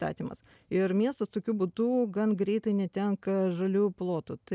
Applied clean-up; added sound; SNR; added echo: none; none; none; none.